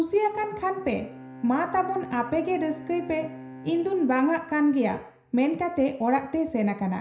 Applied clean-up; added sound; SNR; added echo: none; Bowed string instrument; 19 dB; reverberation time 0.5 s.